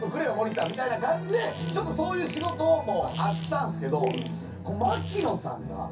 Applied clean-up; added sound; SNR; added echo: none; Fart; 19 dB; reverberation time 0.3 s.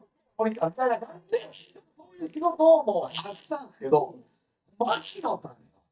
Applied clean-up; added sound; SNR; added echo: neural mask model DeepFilterNet 3.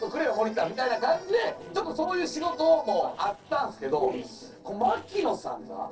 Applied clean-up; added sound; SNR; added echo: neural separator model SepFormer DNS4.